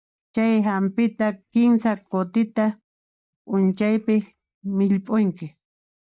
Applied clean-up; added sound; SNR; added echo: neural mask model DeepFilterNet 3.